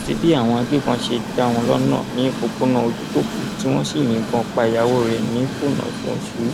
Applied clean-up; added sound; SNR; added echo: none; Train; 7 dB; none.